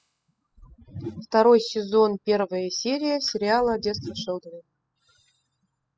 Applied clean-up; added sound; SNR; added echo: classical method spectral subtraction.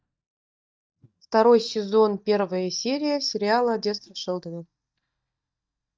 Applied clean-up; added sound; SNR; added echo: neural mask model DeepFilterNet 3.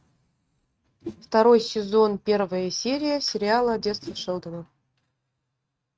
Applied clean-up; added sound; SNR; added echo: neural mask model RNNoise.